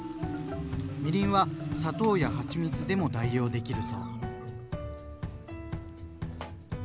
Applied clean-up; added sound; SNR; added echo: none; Marimba, xylophone; 6 dB; none.